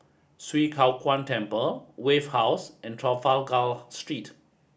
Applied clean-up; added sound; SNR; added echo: none; none; none; none.